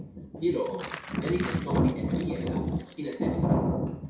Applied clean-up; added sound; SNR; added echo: none; Crumpling, crinkling; 15 dB; reverberation time 0.6 s.